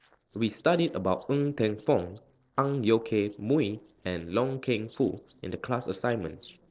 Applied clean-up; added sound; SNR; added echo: neural separator model SepFormer DNS4.